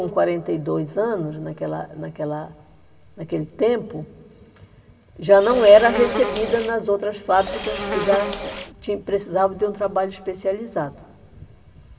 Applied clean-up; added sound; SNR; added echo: none; Insect; 6 dB; reverberation time 1.7 s.